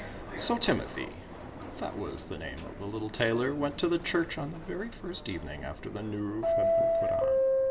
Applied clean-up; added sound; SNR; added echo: none; Subway, metro, underground; -1 dB; reverberation time 0.7 s.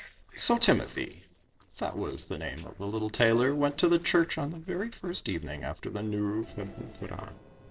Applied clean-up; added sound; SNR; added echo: neural separator model SepFormer DNS4.